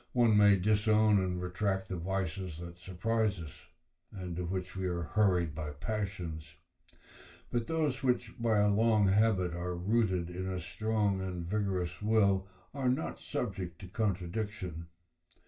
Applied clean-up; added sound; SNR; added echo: none; none; none; reverberation time 0.2 s.